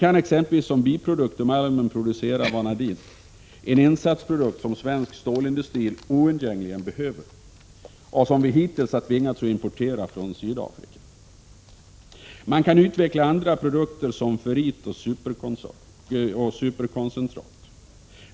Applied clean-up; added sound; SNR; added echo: none; none; none; none.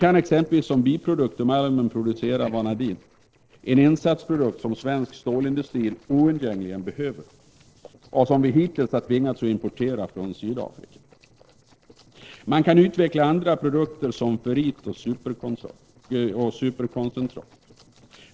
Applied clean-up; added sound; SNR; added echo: neural separator model SepFormer DNS4.